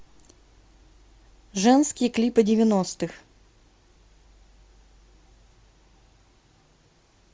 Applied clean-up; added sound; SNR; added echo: none; none; none; none.